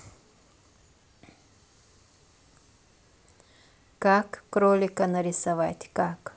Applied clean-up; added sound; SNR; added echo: none; none; none; none.